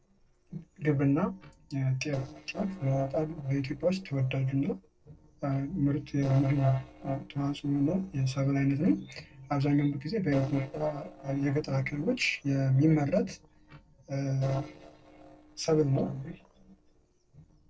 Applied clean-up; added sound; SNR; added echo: neural separator model SepFormer DNS4.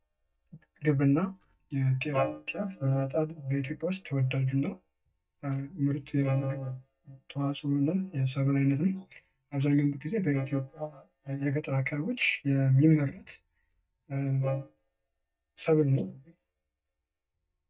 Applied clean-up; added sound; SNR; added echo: neural mask model DeepFilterNet 3.